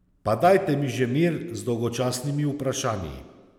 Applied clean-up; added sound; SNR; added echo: none; none; none; none.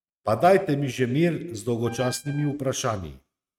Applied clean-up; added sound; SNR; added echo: neural mask model RNNoise.